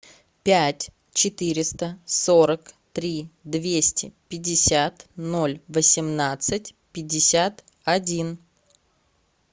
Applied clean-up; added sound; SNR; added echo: none; none; none; none.